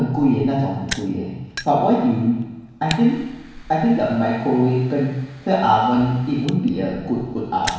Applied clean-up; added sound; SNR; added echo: none; Fire; 18 dB; reverberation time 1.1 s.